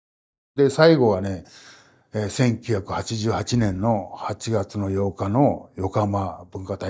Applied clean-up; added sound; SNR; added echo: neural mask model DeepFilterNet 3.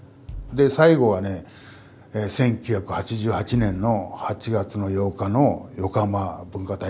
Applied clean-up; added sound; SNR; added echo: none; Bass drum; 20 dB; none.